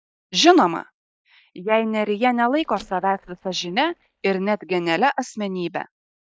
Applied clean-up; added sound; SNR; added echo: neural mask model DeepFilterNet 3.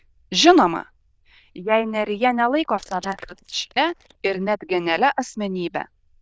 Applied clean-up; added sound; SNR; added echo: neural diffusion model UNIVERSE++.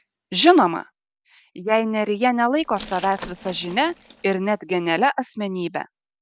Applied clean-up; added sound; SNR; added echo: none; Glass; 18 dB; none.